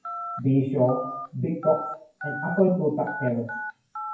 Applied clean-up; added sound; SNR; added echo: classical method WPE with log-MMSE.